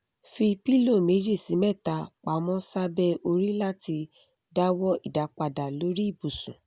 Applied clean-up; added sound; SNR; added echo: none; none; none; none.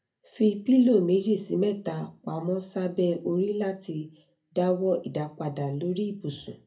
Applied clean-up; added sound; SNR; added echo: none; none; none; reverberation time 0.3 s.